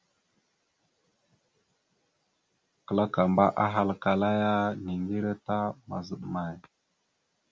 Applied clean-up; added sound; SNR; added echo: none; none; none; none.